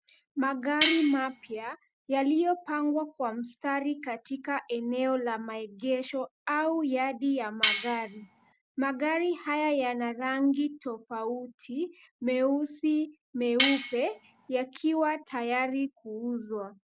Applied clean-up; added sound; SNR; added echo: none; Cutlery, silverware; -5 dB; none.